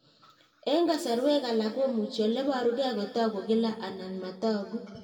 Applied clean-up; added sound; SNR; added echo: none; none; none; reverberation time 1.8 s.